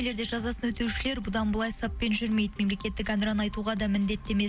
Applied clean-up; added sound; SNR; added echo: none; none; none; none.